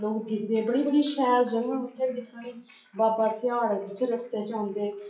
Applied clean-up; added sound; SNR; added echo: classical method WPE with log-MMSE.